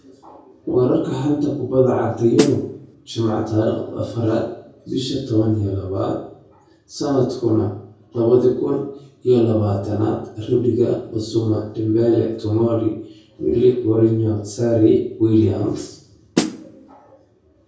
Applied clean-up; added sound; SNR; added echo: none; Snare drum; 4 dB; reverberation time 0.6 s.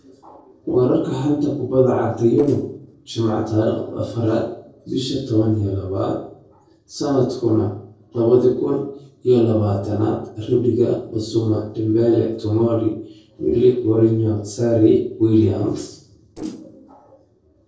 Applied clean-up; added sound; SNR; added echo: neural separator model SepFormer DNS4.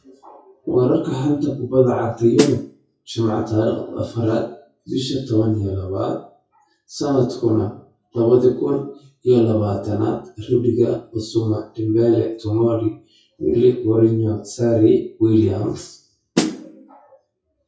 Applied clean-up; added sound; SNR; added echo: classical method WPE with log-MMSE.